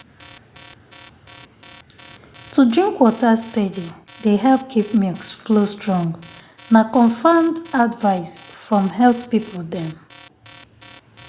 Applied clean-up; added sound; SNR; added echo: none; Alarm; 14 dB; none.